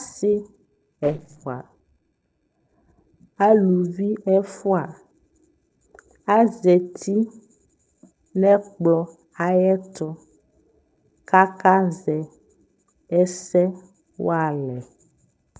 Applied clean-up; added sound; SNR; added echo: neural separator model SepFormer DNS4.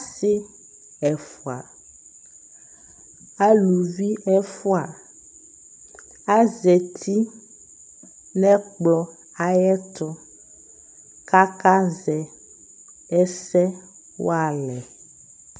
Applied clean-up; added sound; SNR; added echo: none; none; none; none.